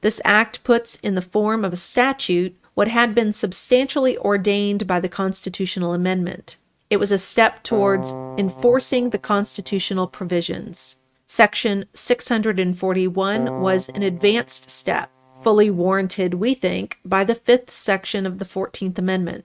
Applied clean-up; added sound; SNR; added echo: neural mask model RNNoise.